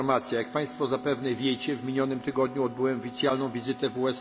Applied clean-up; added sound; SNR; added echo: none; Wind instrument, woodwind instrument; 15 dB; none.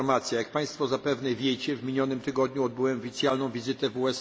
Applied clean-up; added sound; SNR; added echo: none; none; none; none.